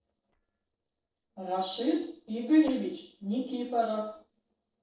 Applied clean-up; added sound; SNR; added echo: neural separator model SepFormer DNS4.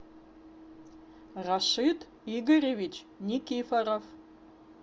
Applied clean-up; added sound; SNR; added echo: none; none; none; none.